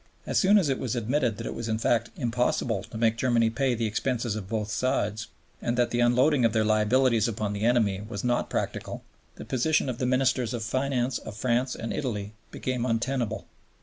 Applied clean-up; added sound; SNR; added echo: none; none; none; none.